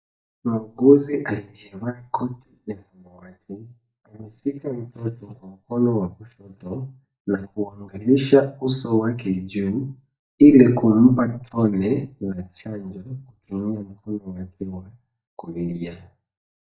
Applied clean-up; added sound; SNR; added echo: neural mask model DeepFilterNet 3.